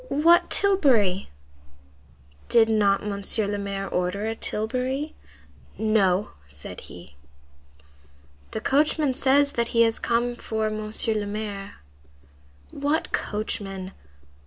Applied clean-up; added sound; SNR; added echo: none; none; none; none.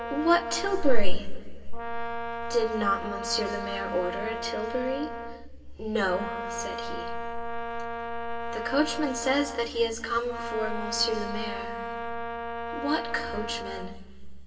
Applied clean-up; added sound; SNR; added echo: none; Brass instrument; 10 dB; reverberation time 2.0 s.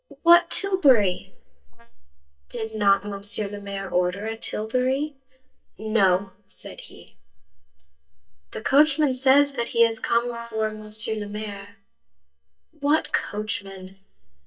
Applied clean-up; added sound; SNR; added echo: neural mask model DeepFilterNet 3.